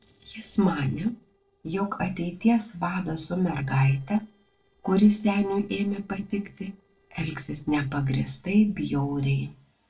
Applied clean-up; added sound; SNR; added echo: neural separator model SepFormer DNS4.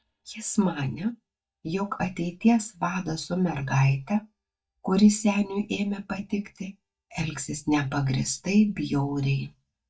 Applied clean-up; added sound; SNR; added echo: neural mask model DeepFilterNet 3.